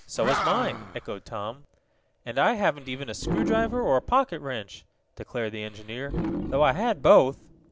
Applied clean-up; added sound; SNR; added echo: none; Animal; 8 dB; none.